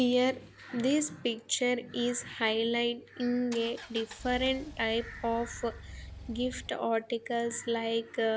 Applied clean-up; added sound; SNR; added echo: none; Engine; 15 dB; none.